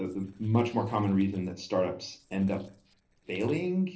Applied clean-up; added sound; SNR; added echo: neural separator model SepFormer DNS4.